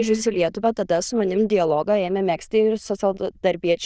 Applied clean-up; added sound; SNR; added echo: neural diffusion model UNIVERSE++.